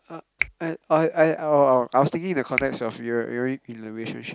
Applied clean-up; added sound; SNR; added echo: none; Finger snapping; 12 dB; none.